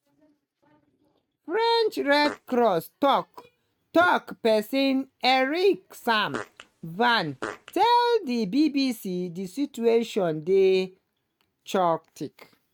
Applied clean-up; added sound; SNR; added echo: neural mask model RNNoise.